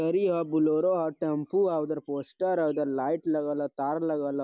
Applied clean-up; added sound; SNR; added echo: none; none; none; none.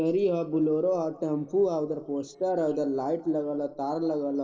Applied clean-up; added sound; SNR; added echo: neural separator model SepFormer DNS4.